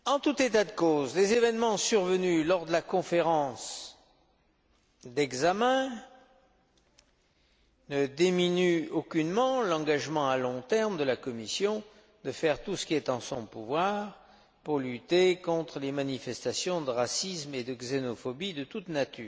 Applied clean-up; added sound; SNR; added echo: none; none; none; none.